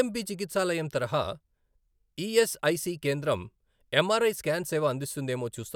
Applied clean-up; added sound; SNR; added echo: none; none; none; none.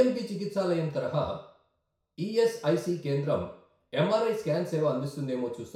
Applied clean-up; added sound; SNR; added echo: none; none; none; reverberation time 0.6 s.